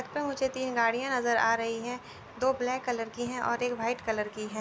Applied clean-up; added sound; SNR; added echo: none; none; none; none.